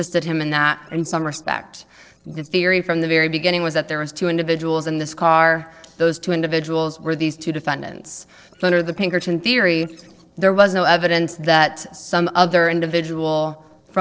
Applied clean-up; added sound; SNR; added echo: neural separator model SepFormer DNS4.